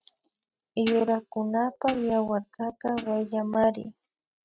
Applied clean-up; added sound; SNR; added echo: neural mask model RNNoise.